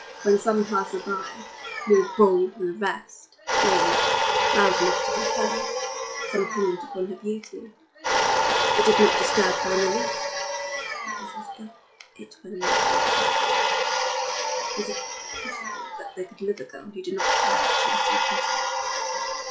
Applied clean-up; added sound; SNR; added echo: classical method log-MMSE.